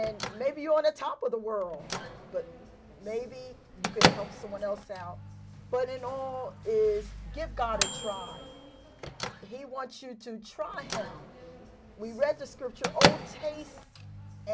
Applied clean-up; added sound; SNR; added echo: none; Microwave oven / Bell; 1 dB; none.